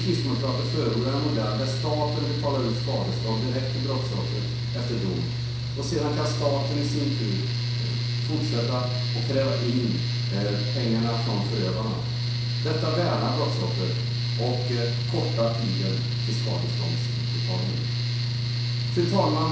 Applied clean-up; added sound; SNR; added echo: none; Mechanical fan; -3 dB; reverberation time 0.7 s.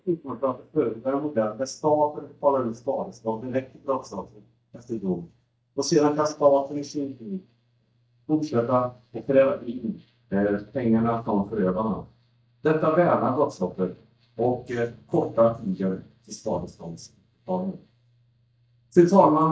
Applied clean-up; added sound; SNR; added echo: neural mask model DeepFilterNet 3.